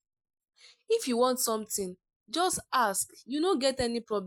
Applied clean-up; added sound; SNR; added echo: neural mask model Resemble Enhance denoiser.